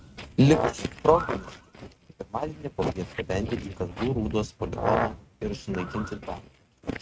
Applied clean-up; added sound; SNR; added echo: neural mask model RNNoise.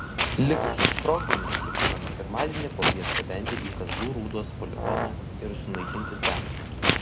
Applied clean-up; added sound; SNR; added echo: none; Walk, footsteps + Brass instrument; -4 dB; none.